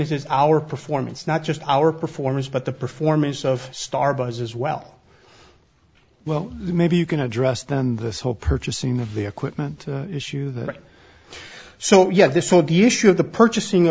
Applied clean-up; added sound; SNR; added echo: none; none; none; none.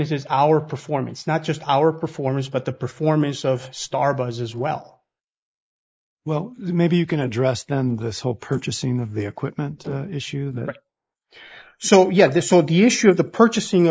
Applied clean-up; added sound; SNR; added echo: neural mask model Resemble Enhance denoiser.